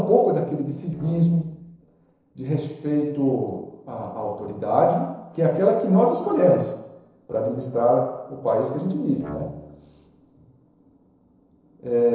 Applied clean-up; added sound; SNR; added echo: neural separator model SepFormer DNS4.